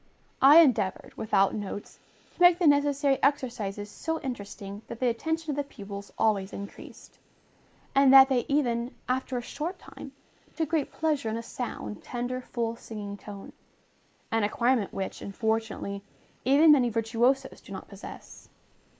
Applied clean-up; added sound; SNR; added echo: neural mask model Resemble Enhance denoiser.